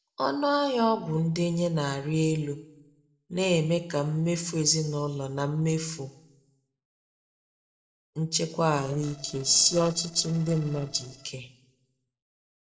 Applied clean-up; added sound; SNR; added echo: neural separator model SepFormer DNS4.